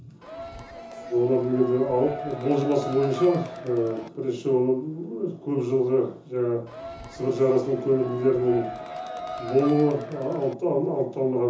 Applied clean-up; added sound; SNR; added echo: none; Crowd; 12 dB; reverberation time 0.6 s.